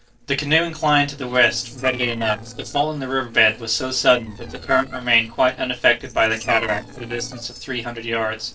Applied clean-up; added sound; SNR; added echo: neural separator model SepFormer DNS4.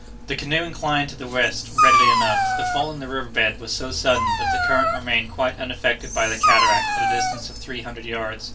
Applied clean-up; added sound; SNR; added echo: none; Dog; -2 dB; reverberation time 0.2 s.